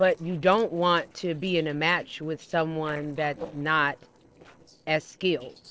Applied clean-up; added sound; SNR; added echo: neural separator model SepFormer DNS4.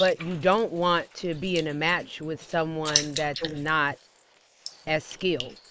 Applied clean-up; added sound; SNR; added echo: neural mask model Resemble Enhance denoiser.